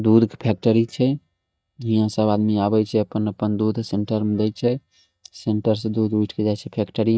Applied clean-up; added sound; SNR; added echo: neural mask model DeepFilterNet 3.